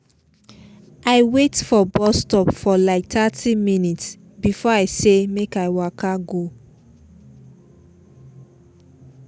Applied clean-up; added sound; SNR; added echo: none; none; none; none.